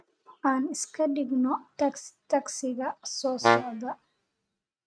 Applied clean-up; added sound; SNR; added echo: neural mask model RNNoise.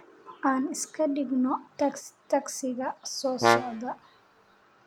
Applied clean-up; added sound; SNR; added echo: none; Brass instrument; -3 dB; none.